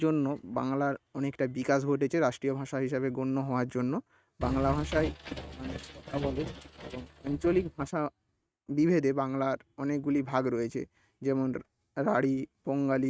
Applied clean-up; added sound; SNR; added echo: neural mask model RNNoise.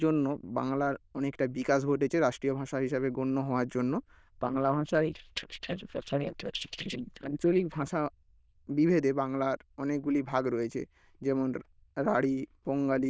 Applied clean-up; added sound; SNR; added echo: neural diffusion model UNIVERSE++.